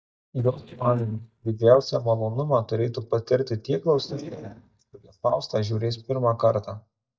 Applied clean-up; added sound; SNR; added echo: neural mask model DeepFilterNet 3.